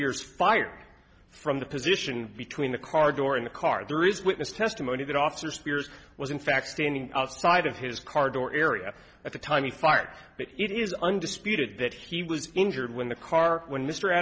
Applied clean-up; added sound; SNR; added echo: none; none; none; none.